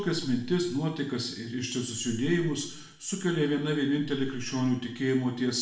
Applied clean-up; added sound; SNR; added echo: none; none; none; reverberation time 0.7 s.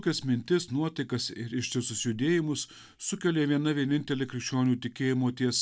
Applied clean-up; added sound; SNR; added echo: none; none; none; none.